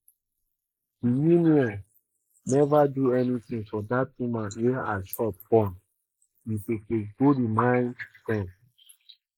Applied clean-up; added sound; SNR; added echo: neural mask model Resemble Enhance denoiser.